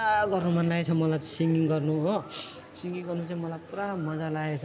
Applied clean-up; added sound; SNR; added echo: none; none; none; none.